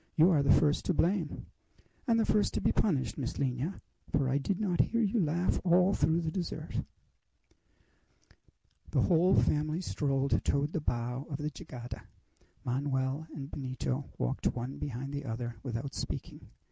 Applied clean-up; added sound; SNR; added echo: none; none; none; none.